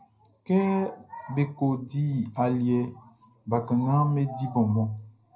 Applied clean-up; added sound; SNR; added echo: none; none; none; reverberation time 0.4 s.